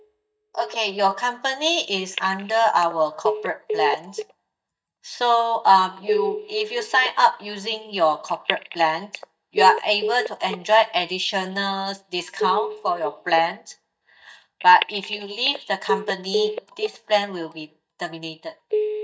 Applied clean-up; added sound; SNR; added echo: neural mask model DeepFilterNet 3.